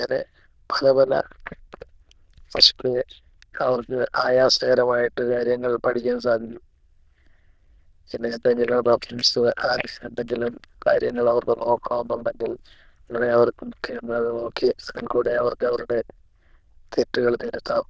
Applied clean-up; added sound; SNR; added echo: neural diffusion model UNIVERSE++.